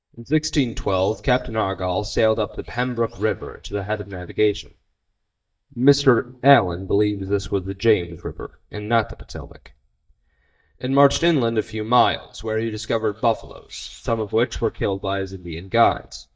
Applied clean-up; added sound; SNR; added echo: neural mask model DeepFilterNet 3.